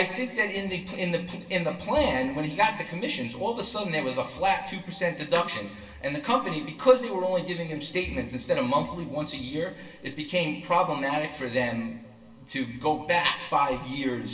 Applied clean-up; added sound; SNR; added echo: none; Snare drum; 17 dB; reverberation time 1.0 s.